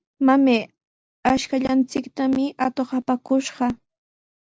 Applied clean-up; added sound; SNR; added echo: none; none; none; none.